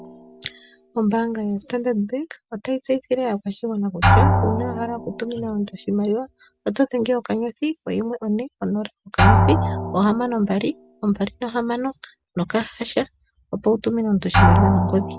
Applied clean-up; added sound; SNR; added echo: none; Drum; 1 dB; none.